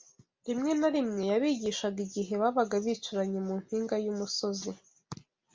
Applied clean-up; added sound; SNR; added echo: none; none; none; none.